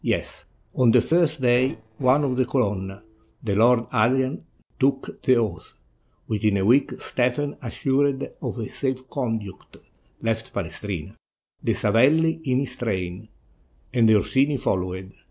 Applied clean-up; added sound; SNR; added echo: neural separator model SepFormer DNS4.